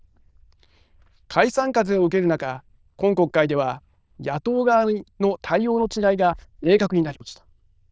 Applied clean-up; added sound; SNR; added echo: neural diffusion model UNIVERSE++.